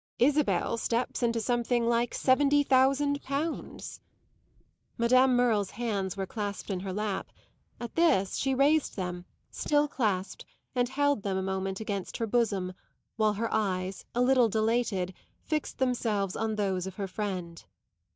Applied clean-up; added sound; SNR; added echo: neural mask model DeepFilterNet 3.